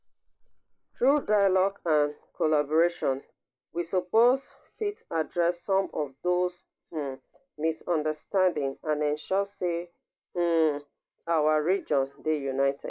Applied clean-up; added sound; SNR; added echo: neural mask model Resemble Enhance denoiser.